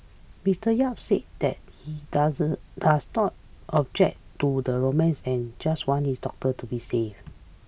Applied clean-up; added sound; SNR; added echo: none; none; none; none.